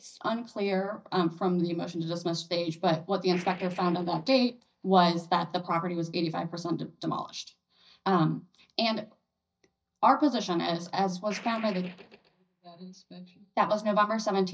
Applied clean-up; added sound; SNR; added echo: neural mask model DeepFilterNet 3.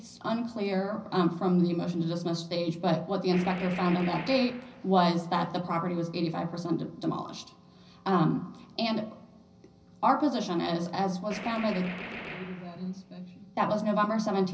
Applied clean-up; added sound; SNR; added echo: none; Gunshot, gunfire; 13 dB; reverberation time 0.5 s.